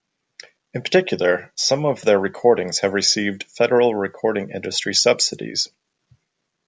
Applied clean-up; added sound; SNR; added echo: none; none; none; none.